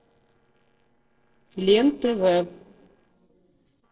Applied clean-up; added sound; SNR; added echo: neural separator model SepFormer DNS4.